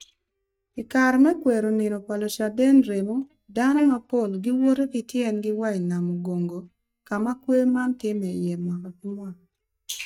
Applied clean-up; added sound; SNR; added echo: neural mask model DeepFilterNet 3.